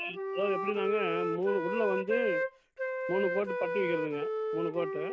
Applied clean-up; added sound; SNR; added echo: none; Wind instrument, woodwind instrument; 0 dB; none.